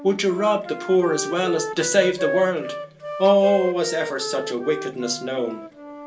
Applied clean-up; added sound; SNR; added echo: none; Wind instrument, woodwind instrument; 9 dB; reverberation time 0.2 s.